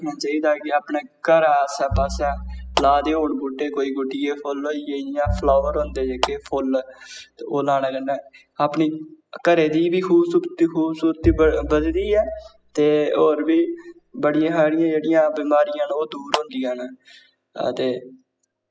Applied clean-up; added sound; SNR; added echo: classical method spectral subtraction.